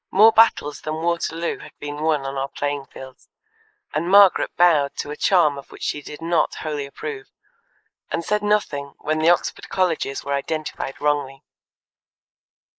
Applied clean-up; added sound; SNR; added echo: neural mask model Resemble Enhance denoiser.